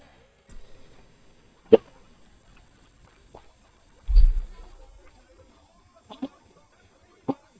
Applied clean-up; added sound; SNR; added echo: neural mask model DeepFilterNet 3.